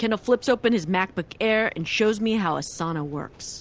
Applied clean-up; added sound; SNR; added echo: none; none; none; none.